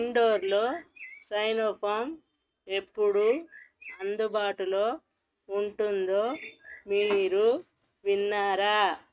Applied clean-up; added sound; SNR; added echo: neural mask model RNNoise.